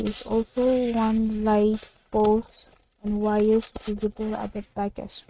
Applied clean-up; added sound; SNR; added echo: neural mask model RNNoise.